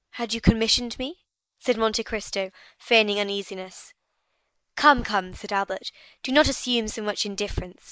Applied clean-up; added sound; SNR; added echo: neural mask model Resemble Enhance denoiser.